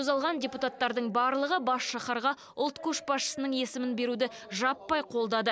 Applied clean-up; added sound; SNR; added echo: none; none; none; none.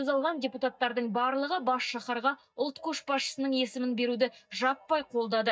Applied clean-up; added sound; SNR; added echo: neural mask model DeepFilterNet 3.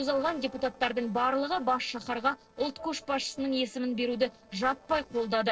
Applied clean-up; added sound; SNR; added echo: neural separator model SepFormer DNS4.